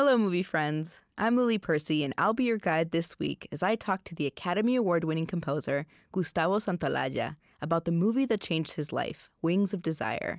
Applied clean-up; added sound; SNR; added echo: none; none; none; none.